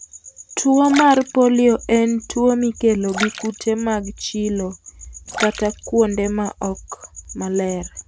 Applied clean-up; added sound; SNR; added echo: none; Splash, splatter; 14 dB; none.